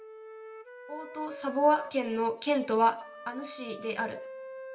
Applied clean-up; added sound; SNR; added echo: none; Wind instrument, woodwind instrument; 15 dB; reverberation time 0.5 s.